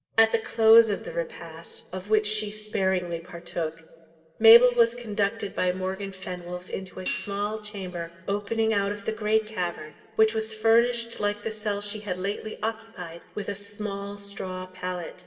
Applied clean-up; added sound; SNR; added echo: neural separator model SepFormer DNS4.